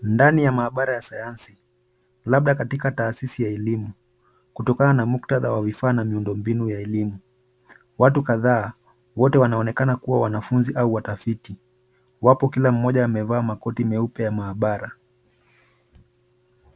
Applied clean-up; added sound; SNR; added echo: none; none; none; none.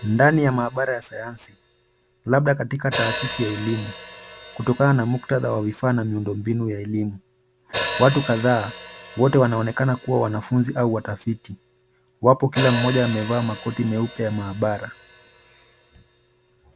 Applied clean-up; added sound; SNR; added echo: none; Hi-hat; 8 dB; none.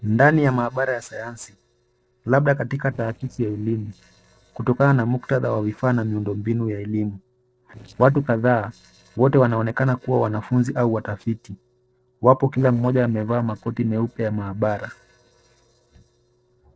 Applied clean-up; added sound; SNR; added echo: neural separator model SepFormer DNS4.